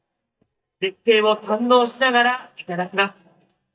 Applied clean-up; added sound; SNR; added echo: neural mask model DeepFilterNet 3.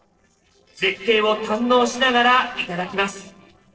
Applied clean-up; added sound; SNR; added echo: neural separator model SepFormer DNS4.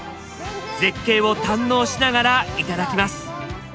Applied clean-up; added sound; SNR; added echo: none; none; none; none.